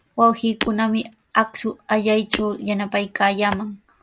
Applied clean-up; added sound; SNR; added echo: none; Shatter; 12 dB; none.